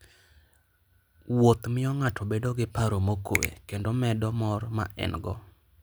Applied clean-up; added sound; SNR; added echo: none; Finger snapping; 8 dB; none.